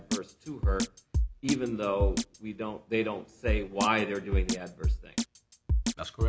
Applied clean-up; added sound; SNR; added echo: none; Drum kit; -2 dB; none.